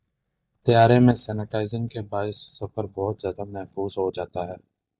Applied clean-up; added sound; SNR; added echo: neural mask model DeepFilterNet 3.